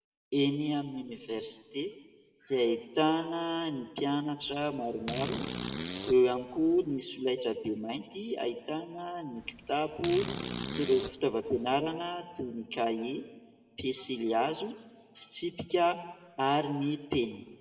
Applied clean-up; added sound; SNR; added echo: none; Fart; 8 dB; reverberation time 1.2 s.